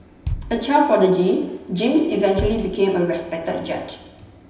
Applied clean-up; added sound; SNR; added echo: none; Bass drum; 13 dB; reverberation time 0.9 s.